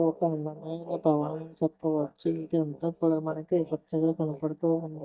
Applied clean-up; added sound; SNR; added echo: neural mask model DeepFilterNet 3.